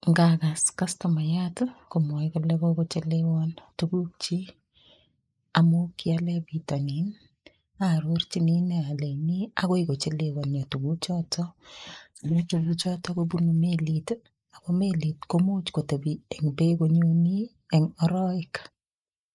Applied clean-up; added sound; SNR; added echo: neural mask model Resemble Enhance denoiser.